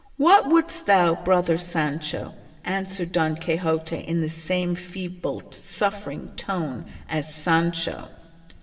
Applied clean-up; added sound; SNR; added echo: none; none; none; reverberation time 1.6 s.